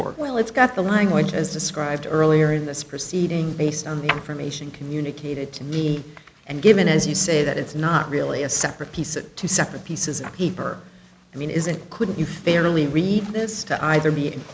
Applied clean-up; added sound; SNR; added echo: none; none; none; none.